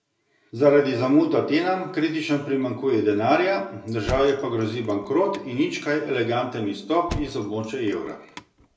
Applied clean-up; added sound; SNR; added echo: none; Thump, thud; 14 dB; reverberation time 0.2 s.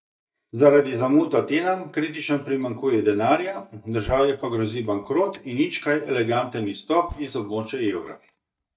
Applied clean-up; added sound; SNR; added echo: neural mask model DeepFilterNet 3.